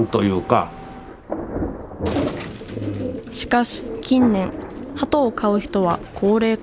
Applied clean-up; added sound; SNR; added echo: none; Thunder; 12 dB; none.